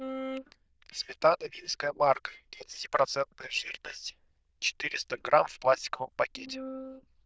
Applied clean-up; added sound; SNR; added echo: neural diffusion model UNIVERSE++.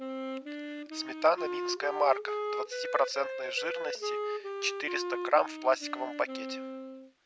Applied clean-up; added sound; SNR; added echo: none; Wind instrument, woodwind instrument; 4 dB; none.